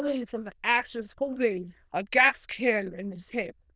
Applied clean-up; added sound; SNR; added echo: neural diffusion model UNIVERSE++.